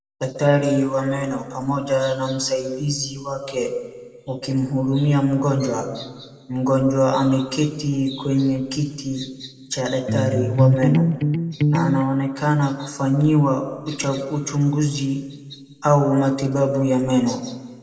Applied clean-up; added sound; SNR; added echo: none; Electric guitar; -2 dB; reverberation time 1.3 s.